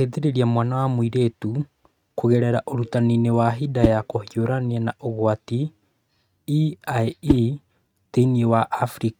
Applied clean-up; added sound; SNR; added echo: neural mask model RNNoise.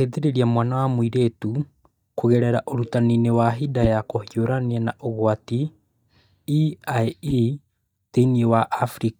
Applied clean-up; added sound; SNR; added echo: neural mask model DeepFilterNet 3.